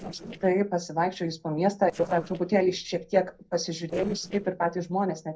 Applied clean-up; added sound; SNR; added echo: neural separator model SepFormer DNS4.